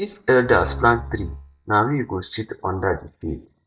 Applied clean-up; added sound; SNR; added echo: neural mask model DeepFilterNet 3.